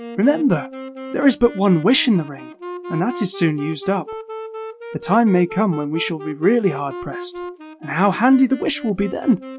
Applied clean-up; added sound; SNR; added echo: none; Wind instrument, woodwind instrument; 13 dB; none.